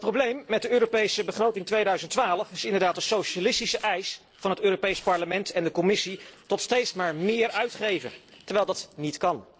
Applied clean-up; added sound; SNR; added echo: neural separator model SepFormer DNS4.